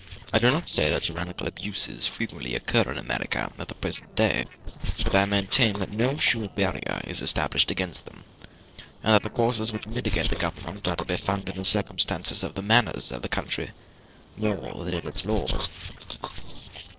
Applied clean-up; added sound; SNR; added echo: neural separator model SepFormer DNS4.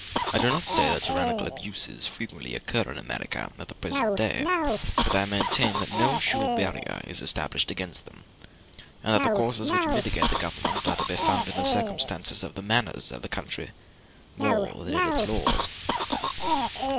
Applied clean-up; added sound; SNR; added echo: none; Cough; -1 dB; none.